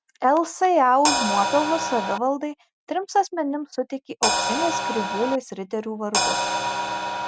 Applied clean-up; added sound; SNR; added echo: none; Crash cymbal; 0 dB; none.